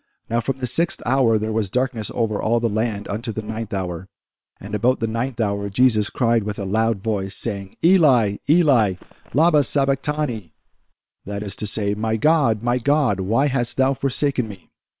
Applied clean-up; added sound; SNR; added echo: neural separator model SepFormer WHAM!.